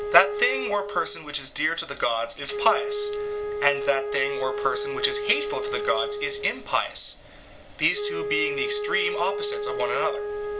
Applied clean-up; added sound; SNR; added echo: none; Wind instrument, woodwind instrument; 5 dB; none.